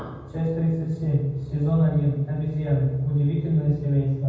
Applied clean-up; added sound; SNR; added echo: none; none; none; reverberation time 1.2 s.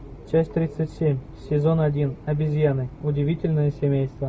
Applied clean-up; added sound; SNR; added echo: none; none; none; none.